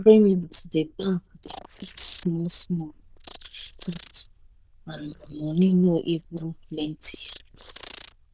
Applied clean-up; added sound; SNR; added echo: neural diffusion model UNIVERSE++.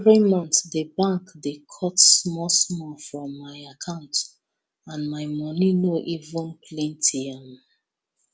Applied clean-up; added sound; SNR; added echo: none; none; none; none.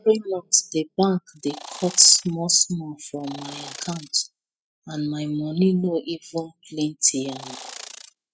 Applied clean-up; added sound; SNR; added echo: classical method spectral subtraction.